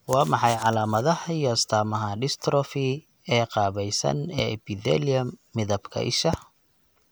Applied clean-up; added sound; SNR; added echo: none; none; none; none.